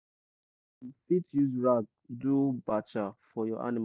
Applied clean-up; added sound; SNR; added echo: none; none; none; none.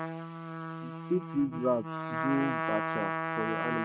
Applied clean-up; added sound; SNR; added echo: neural mask model RNNoise.